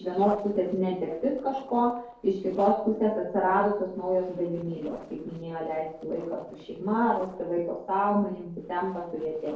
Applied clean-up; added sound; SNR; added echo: neural separator model SepFormer DNS4.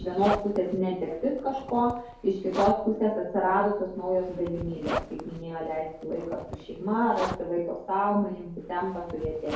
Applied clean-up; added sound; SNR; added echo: none; Zipper (clothing); 11 dB; reverberation time 2.3 s.